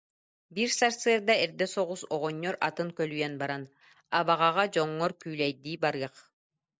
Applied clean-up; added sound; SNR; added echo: none; none; none; none.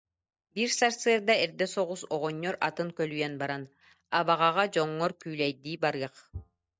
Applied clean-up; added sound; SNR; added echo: neural mask model DeepFilterNet 3.